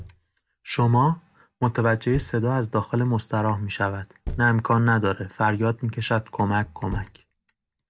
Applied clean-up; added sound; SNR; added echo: none; Thump, thud; 17 dB; none.